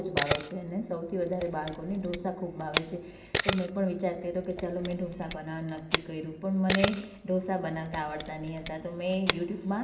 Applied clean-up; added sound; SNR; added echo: none; Camera; 1 dB; reverberation time 1.7 s.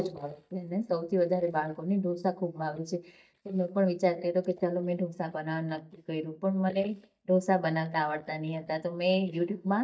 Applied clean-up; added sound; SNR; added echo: neural mask model DeepFilterNet 3.